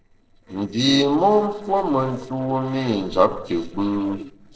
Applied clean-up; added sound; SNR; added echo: neural separator model SepFormer DNS4.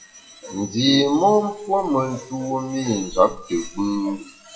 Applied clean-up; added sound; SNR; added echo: classical method WPE with log-MMSE.